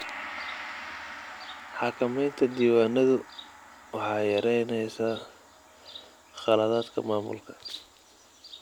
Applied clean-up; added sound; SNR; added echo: none; Gong; 16 dB; none.